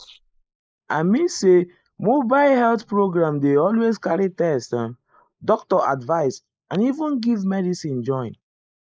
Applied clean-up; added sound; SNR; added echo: neural mask model Resemble Enhance denoiser.